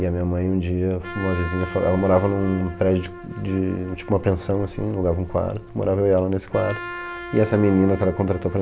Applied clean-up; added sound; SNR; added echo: none; Trumpet; 15 dB; none.